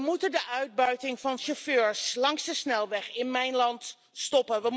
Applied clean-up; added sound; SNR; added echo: none; none; none; none.